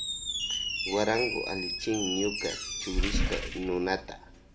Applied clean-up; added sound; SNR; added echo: none; Squeak; 0 dB; reverberation time 0.5 s.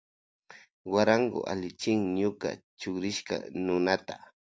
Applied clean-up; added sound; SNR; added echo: none; none; none; none.